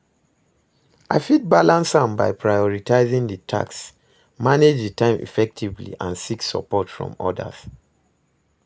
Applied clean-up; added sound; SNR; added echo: none; none; none; none.